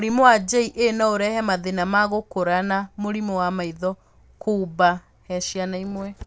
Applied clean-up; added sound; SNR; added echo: none; none; none; none.